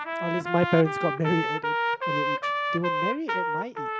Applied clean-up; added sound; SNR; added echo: none; Trumpet; 0 dB; none.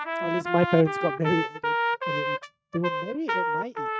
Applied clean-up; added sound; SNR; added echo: neural mask model RNNoise.